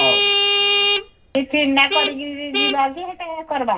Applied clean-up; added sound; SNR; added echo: none; Vehicle horn, car horn, honking; -1 dB; reverberation time 0.4 s.